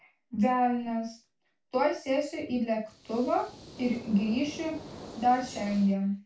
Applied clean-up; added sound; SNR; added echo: none; Hiss; 16 dB; reverberation time 0.2 s.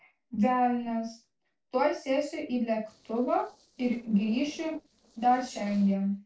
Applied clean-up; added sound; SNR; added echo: neural separator model SepFormer DNS4.